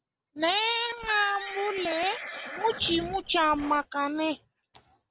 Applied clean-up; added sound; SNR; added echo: none; Livestock, farm animals, working animals; 10 dB; none.